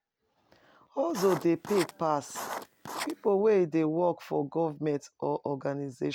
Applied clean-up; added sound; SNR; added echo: none; Writing; 10 dB; none.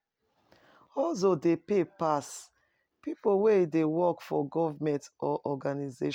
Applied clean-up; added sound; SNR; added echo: none; none; none; none.